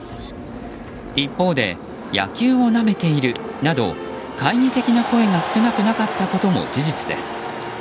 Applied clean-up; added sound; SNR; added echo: none; Motorcycle; 15 dB; none.